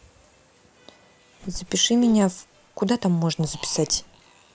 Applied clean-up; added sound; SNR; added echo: none; Bird; 19 dB; none.